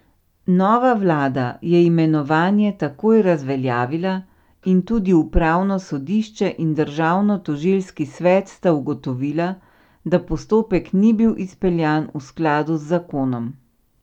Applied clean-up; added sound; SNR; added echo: none; none; none; none.